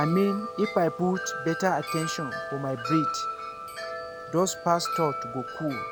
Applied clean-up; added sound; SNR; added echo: none; Wind chime; 6 dB; none.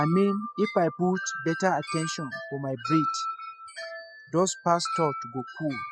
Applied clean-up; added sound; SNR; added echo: classical method spectral subtraction.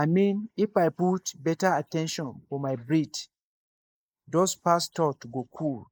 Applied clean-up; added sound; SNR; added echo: neural mask model Resemble Enhance denoiser.